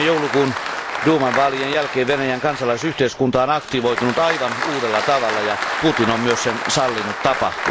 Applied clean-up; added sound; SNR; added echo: none; Applause; 5 dB; none.